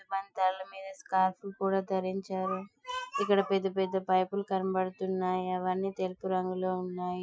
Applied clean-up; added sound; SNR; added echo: classical method Wiener filter.